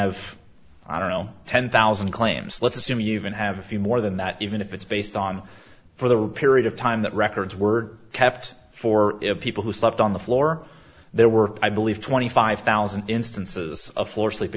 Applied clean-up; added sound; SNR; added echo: none; none; none; none.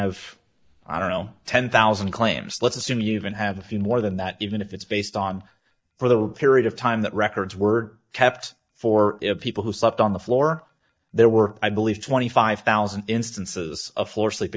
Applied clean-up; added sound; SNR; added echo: neural mask model DeepFilterNet 3.